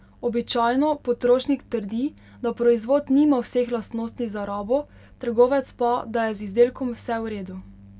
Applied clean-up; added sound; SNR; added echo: none; none; none; none.